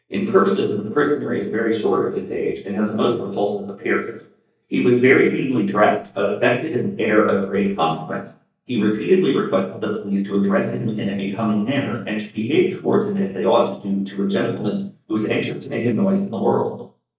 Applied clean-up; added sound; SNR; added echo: neural mask model DeepFilterNet 3.